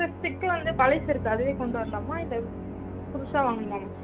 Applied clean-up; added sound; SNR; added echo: none; Musical instrument + Piano; 7 dB; none.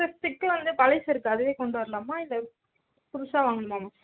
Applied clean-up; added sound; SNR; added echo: none; none; none; none.